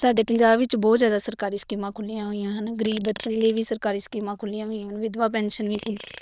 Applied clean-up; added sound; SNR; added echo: neural diffusion model UNIVERSE++.